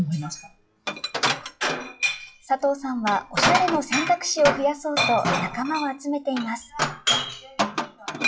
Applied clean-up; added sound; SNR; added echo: classical method WPE with log-MMSE.